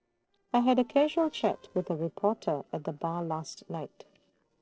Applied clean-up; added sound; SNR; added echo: neural separator model SepFormer DNS4.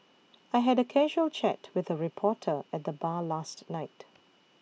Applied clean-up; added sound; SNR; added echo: none; none; none; none.